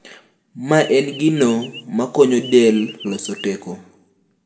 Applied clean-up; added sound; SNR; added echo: none; Chirp, tweet; 18 dB; reverberation time 0.5 s.